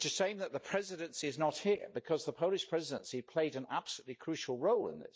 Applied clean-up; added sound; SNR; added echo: neural mask model DeepFilterNet 3.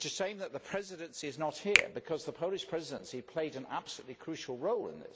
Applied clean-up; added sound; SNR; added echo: none; Finger snapping; -1 dB; none.